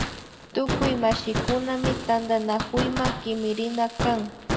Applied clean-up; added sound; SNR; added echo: none; Fireworks; 3 dB; reverberation time 1.1 s.